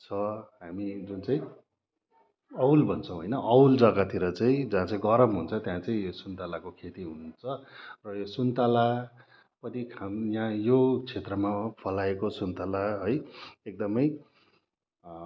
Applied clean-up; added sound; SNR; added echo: none; none; none; none.